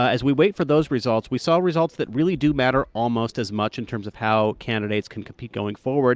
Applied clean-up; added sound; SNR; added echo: none; none; none; none.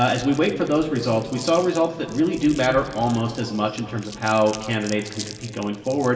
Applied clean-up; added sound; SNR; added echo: none; Crumpling, crinkling; 19 dB; reverberation time 2.7 s.